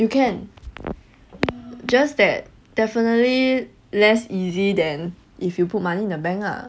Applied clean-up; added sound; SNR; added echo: none; none; none; none.